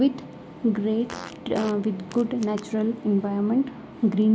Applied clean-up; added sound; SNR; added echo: none; Fart; 20 dB; none.